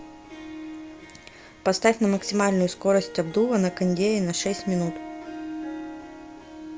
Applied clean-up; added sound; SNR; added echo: none; Harp; 13 dB; none.